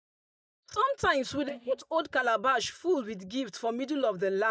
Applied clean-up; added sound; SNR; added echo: neural mask model DeepFilterNet 3.